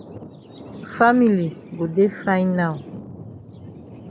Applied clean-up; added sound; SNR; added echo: none; Thunder; 15 dB; none.